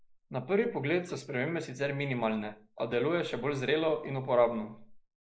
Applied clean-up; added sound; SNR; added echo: neural mask model Resemble Enhance denoiser.